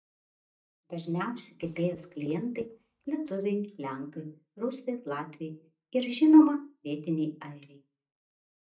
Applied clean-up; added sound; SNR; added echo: neural mask model DeepFilterNet 3.